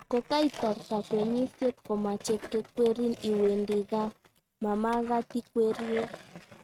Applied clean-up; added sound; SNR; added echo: neural mask model RNNoise.